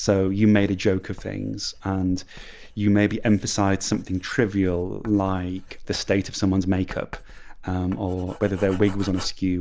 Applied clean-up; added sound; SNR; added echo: none; Writing; 15 dB; none.